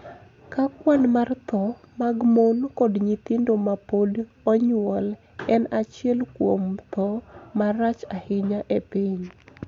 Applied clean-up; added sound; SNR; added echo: none; none; none; none.